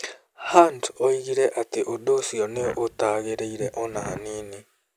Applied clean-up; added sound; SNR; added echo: none; Fart; 16 dB; none.